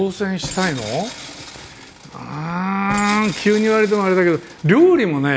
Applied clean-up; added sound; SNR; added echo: none; Tools; 16 dB; none.